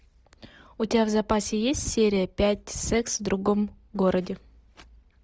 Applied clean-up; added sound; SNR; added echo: none; none; none; none.